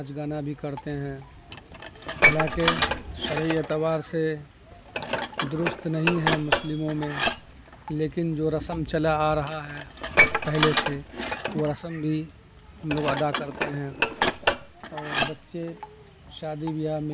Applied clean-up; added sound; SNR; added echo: none; Dishes, pots, and pans; 0 dB; none.